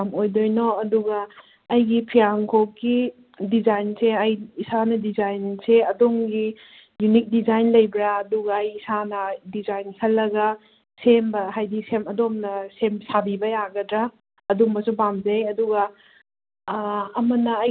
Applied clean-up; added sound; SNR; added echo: none; none; none; none.